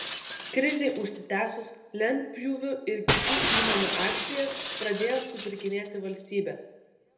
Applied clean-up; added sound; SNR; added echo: none; Shatter; 2 dB; reverberation time 0.8 s.